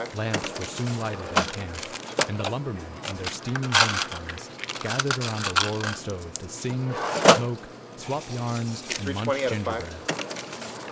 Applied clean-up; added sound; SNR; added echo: none; Mechanisms; -4 dB; none.